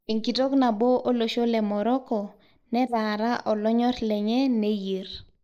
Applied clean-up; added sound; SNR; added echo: neural mask model Resemble Enhance denoiser.